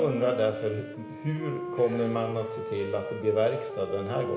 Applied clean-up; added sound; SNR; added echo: none; Wind instrument, woodwind instrument; 8 dB; reverberation time 1.3 s.